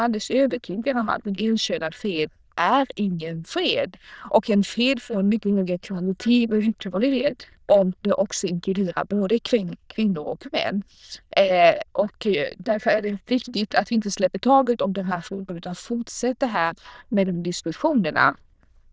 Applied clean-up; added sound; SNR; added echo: neural diffusion model UNIVERSE++.